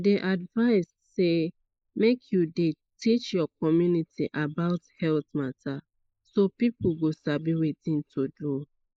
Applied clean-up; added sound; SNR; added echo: neural mask model Resemble Enhance denoiser.